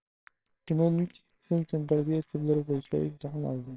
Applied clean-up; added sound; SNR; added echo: neural separator model SepFormer WHAMR!.